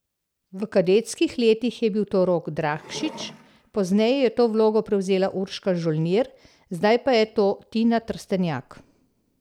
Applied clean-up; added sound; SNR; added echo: none; Wood; 18 dB; none.